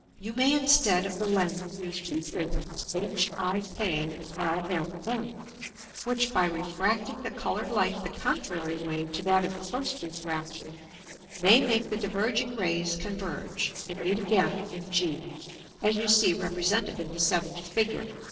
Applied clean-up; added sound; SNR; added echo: neural separator model SepFormer DNS4.